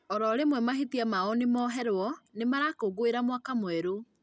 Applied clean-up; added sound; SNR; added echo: none; none; none; none.